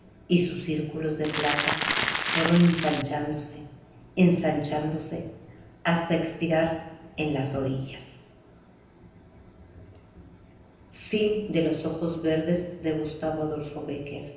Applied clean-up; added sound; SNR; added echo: none; Crackle; -1 dB; reverberation time 0.9 s.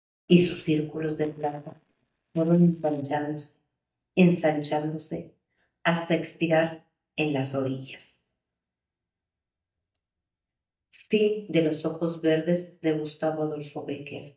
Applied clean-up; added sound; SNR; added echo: neural mask model DeepFilterNet 3.